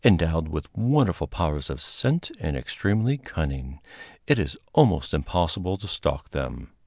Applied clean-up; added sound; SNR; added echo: none; none; none; none.